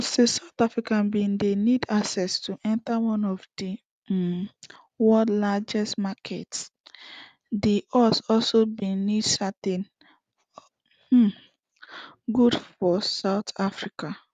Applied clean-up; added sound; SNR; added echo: none; none; none; none.